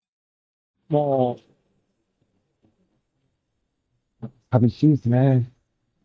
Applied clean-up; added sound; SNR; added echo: neural mask model DeepFilterNet 3.